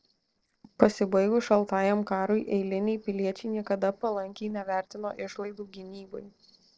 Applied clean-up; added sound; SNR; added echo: neural separator model SepFormer DNS4.